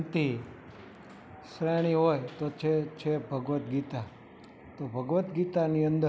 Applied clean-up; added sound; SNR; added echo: none; none; none; none.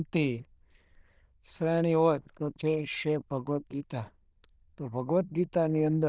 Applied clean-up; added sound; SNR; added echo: neural diffusion model UNIVERSE++.